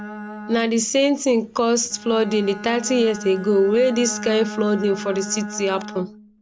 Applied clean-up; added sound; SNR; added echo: none; Bowed string instrument; 13 dB; none.